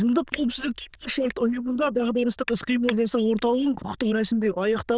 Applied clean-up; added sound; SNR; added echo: neural diffusion model UNIVERSE++.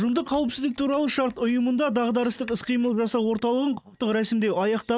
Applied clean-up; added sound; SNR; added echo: neural mask model DeepFilterNet 3.